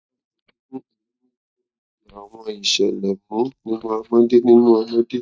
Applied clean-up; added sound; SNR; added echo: neural mask model DeepFilterNet 3.